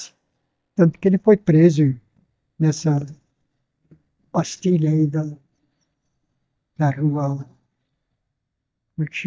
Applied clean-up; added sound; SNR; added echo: neural mask model DeepFilterNet 3.